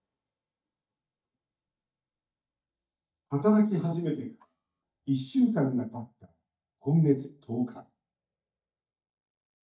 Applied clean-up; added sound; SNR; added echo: neural mask model DeepFilterNet 3.